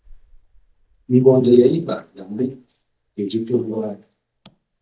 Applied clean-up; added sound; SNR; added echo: neural mask model DeepFilterNet 3.